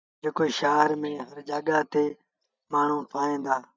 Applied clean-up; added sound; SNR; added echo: neural mask model DeepFilterNet 3.